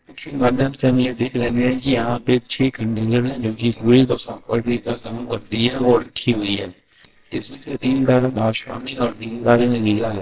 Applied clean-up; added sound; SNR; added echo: neural separator model SepFormer WHAMR!.